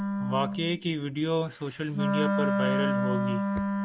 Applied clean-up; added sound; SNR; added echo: none; Wind instrument, woodwind instrument; -2 dB; none.